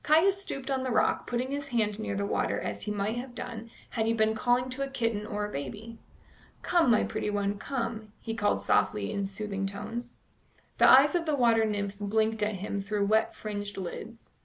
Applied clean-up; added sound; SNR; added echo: none; none; none; none.